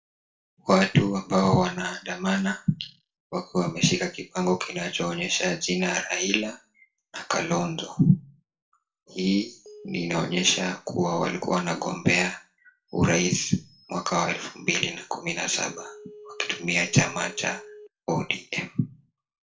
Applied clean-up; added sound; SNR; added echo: none; Telephone; 18 dB; reverberation time 0.3 s.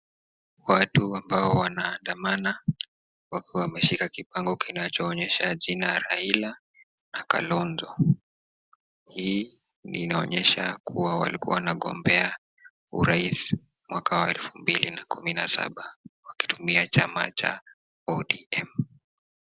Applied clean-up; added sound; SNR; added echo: none; none; none; none.